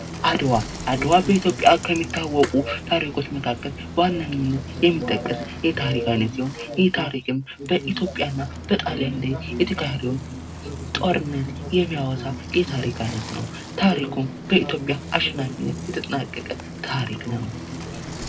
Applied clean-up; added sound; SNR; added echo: none; Bicycle; 11 dB; reverberation time 0.2 s.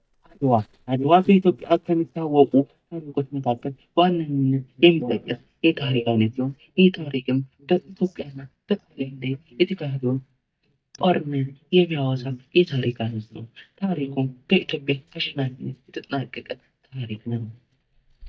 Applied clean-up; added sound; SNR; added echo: neural mask model DeepFilterNet 3.